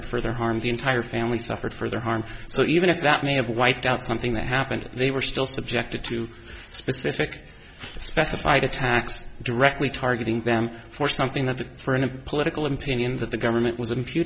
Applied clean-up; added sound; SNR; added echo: none; Hi-hat; 13 dB; none.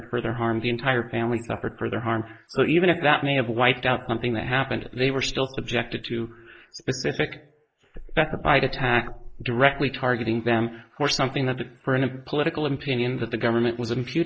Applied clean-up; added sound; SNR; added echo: neural mask model Resemble Enhance denoiser.